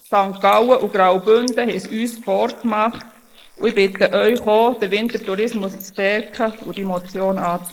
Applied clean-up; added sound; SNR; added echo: neural mask model Resemble Enhance denoiser.